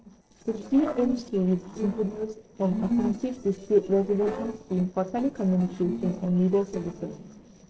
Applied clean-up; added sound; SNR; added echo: neural separator model SepFormer DNS4.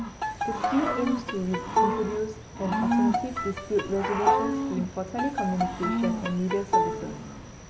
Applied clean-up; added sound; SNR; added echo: none; Bowed string instrument + Cricket / Growling; -3 dB; none.